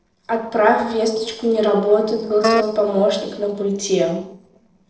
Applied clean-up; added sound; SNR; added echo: neural separator model SepFormer DNS4.